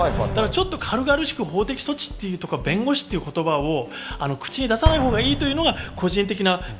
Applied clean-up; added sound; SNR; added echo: none; Explosion; 8 dB; none.